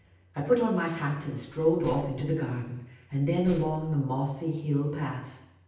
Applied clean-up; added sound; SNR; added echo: none; Slam; 18 dB; reverberation time 0.9 s.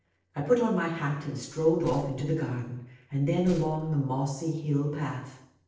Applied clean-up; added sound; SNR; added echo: neural separator model SepFormer DNS4.